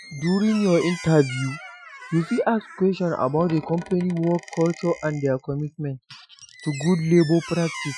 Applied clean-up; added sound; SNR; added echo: classical method Wiener filter.